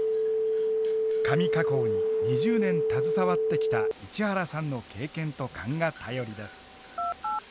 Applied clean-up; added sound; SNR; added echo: none; Telephone; -4 dB; none.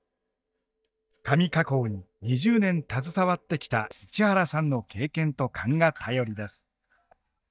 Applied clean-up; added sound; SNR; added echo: neural mask model DeepFilterNet 3.